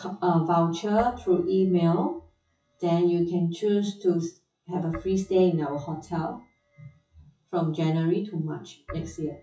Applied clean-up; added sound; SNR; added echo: classical method WPE with log-MMSE.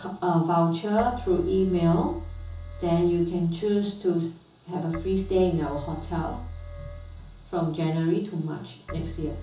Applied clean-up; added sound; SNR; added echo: none; Keyboard (musical); 13 dB; reverberation time 0.7 s.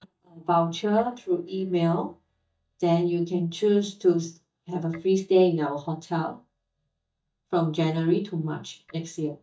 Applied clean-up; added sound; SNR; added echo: neural mask model DeepFilterNet 3.